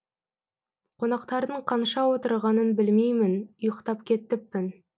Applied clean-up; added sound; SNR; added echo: none; none; none; none.